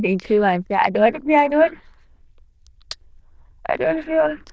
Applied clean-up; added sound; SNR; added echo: neural diffusion model UNIVERSE++.